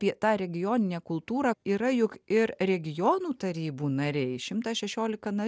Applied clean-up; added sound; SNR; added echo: none; none; none; none.